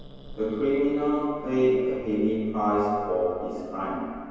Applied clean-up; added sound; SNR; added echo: none; Growling; 20 dB; reverberation time 2.2 s.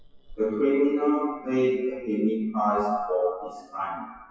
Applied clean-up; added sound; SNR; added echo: classical method WPE with log-MMSE.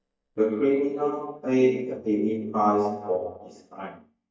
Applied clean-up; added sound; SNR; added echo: neural mask model DeepFilterNet 3.